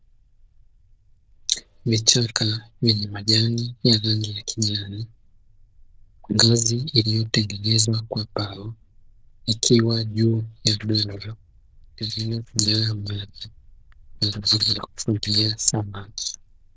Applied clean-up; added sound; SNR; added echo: neural diffusion model UNIVERSE++.